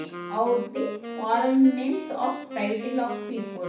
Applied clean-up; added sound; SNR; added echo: none; Wind instrument, woodwind instrument; 10 dB; reverberation time 0.6 s.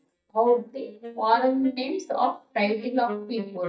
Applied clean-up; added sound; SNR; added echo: neural mask model DeepFilterNet 3.